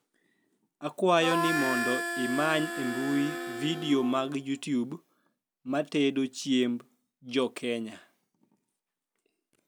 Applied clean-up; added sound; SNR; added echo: none; Harmonica; 3 dB; none.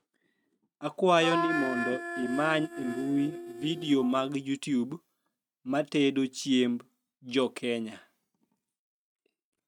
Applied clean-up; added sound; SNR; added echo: neural mask model RNNoise.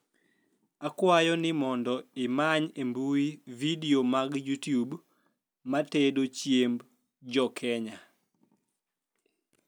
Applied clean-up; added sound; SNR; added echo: none; none; none; none.